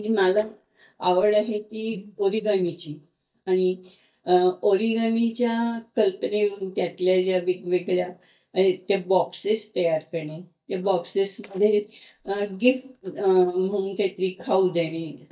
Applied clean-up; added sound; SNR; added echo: neural mask model DeepFilterNet 3.